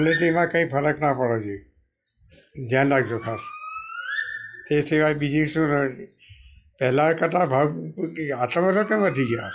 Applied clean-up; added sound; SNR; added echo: classical method log-MMSE.